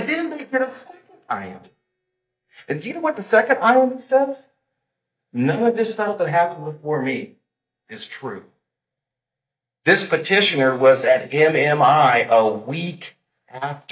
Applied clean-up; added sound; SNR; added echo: neural mask model DeepFilterNet 3.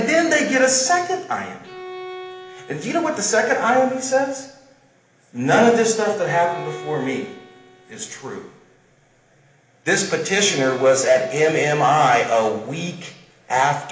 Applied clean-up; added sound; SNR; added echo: none; Bowed string instrument; 19 dB; reverberation time 1.0 s.